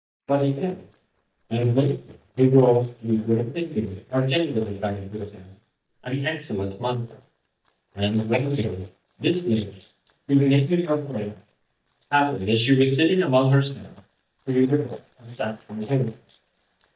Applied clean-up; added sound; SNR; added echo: neural mask model DeepFilterNet 3.